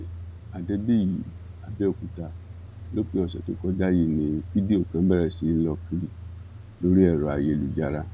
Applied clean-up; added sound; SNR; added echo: none; Idling / Engine starting / Accelerating, revving, vroom / Car; 12 dB; none.